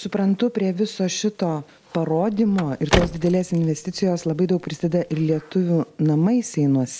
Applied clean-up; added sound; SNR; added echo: none; Car; 8 dB; none.